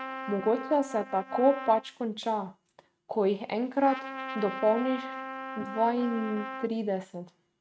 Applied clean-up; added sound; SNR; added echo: neural mask model RNNoise.